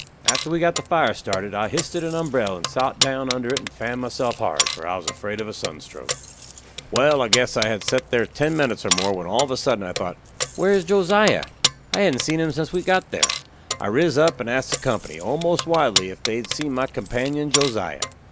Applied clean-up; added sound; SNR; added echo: none; Keys jangling; 6 dB; none.